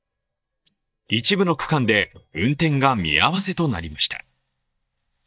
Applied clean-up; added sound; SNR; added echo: neural mask model DeepFilterNet 3.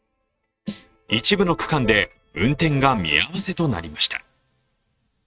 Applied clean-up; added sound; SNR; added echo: neural mask model RNNoise.